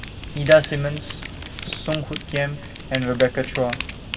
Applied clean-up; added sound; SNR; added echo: none; Fire; 9 dB; reverberation time 3.0 s.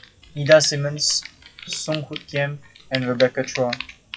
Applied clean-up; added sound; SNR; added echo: classical method WPE with log-MMSE.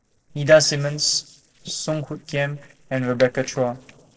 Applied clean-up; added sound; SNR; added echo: neural separator model SepFormer DNS4.